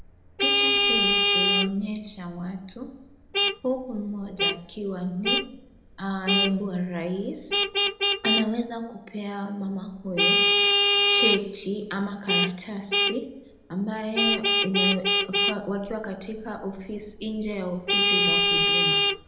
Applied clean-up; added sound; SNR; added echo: none; Vehicle horn, car horn, honking; -5 dB; reverberation time 0.8 s.